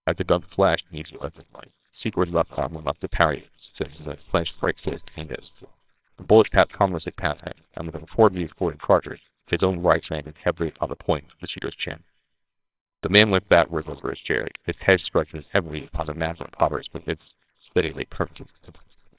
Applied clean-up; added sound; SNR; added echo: neural separator model SepFormer WHAMR!.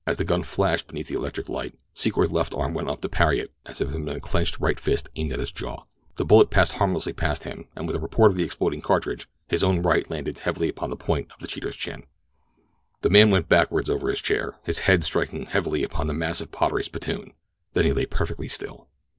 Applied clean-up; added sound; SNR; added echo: none; none; none; none.